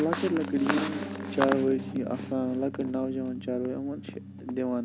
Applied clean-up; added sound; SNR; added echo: none; Piano; 9 dB; none.